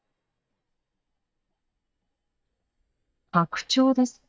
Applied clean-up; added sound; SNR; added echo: neural mask model DeepFilterNet 3.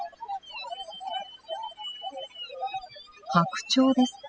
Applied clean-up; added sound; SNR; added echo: classical method spectral subtraction.